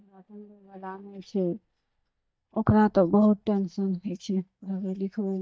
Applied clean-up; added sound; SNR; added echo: neural mask model DeepFilterNet 3.